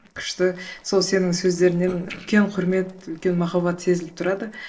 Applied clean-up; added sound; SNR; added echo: neural separator model SepFormer DNS4.